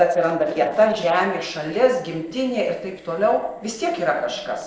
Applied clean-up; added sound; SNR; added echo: neural separator model SepFormer DNS4.